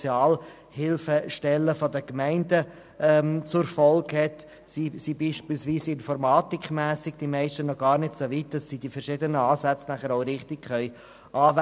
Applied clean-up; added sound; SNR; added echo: none; none; none; none.